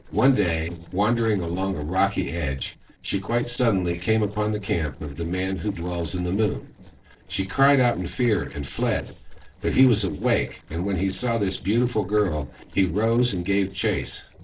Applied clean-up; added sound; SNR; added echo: neural separator model SepFormer DNS4.